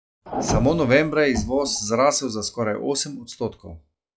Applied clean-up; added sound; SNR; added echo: classical method log-MMSE.